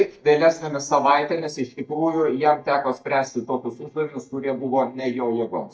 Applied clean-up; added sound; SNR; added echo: neural mask model DeepFilterNet 3.